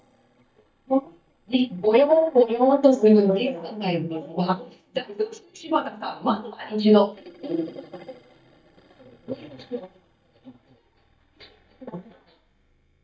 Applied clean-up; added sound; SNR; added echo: neural mask model DeepFilterNet 3.